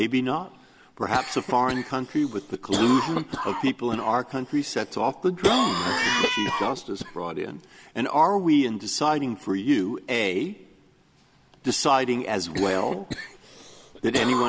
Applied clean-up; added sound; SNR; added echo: none; Meow + Cough; 7 dB; none.